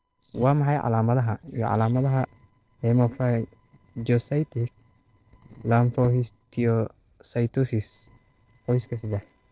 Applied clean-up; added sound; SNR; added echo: neural separator model SepFormer DNS4.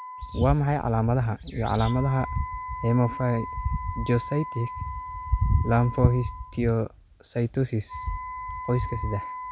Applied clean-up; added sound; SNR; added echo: none; Wind instrument, woodwind instrument; 12 dB; none.